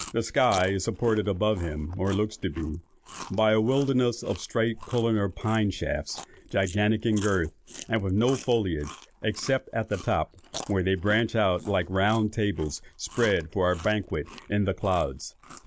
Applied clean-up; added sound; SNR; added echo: neural mask model Resemble Enhance denoiser.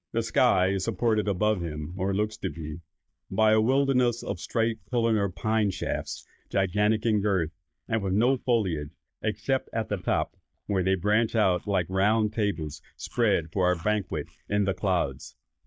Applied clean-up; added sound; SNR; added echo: neural mask model DeepFilterNet 3.